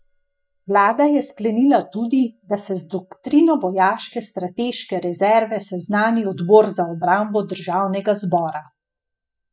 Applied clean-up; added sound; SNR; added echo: neural mask model DeepFilterNet 3.